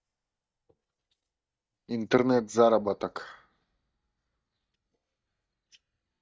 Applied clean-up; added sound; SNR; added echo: neural mask model DeepFilterNet 3.